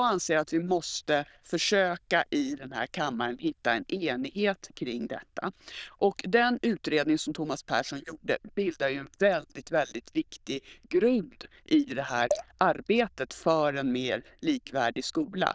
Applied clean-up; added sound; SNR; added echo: neural diffusion model UNIVERSE++.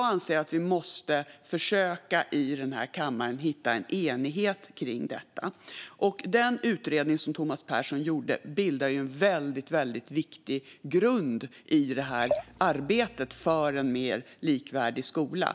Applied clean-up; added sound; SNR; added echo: none; Liquid; 9 dB; none.